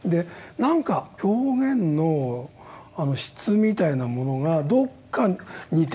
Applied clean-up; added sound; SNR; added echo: none; none; none; none.